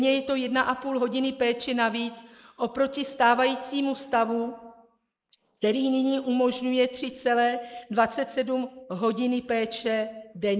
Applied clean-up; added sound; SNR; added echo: neural mask model Resemble Enhance denoiser.